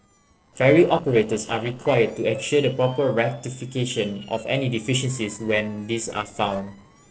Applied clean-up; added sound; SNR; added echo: neural separator model SepFormer DNS4.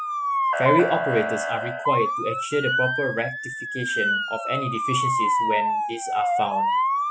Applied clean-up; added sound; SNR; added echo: classical method spectral subtraction.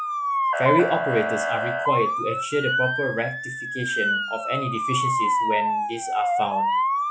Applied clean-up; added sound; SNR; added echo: classical method log-MMSE.